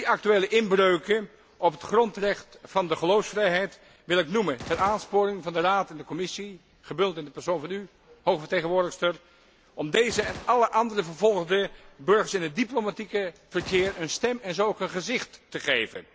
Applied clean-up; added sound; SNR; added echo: none; Gunshot, gunfire; 19 dB; none.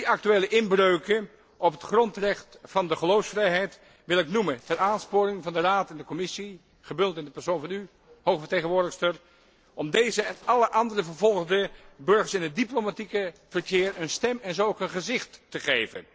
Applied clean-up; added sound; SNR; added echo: neural separator model SepFormer DNS4.